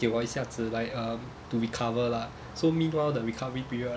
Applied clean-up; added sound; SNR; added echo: none; none; none; none.